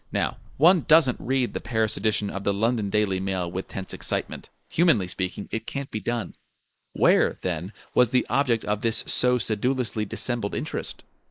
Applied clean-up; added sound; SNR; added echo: neural mask model Resemble Enhance denoiser.